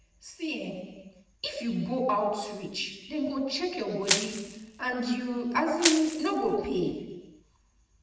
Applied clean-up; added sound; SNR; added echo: none; Crushing; 1 dB; reverberation time 1.3 s.